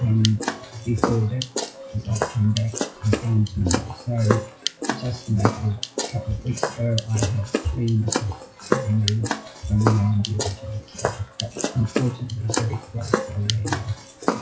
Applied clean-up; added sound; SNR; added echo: classical method WPE with log-MMSE.